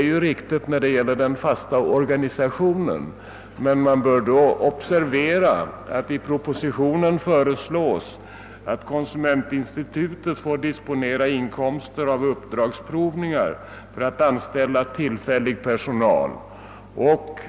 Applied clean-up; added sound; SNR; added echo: none; none; none; none.